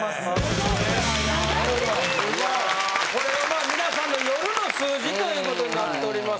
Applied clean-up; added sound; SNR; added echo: none; Dishes, pots, and pans / Chink, clink; 18 dB; none.